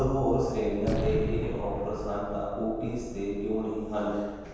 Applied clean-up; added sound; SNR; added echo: none; Gunshot, gunfire; 6 dB; reverberation time 1.2 s.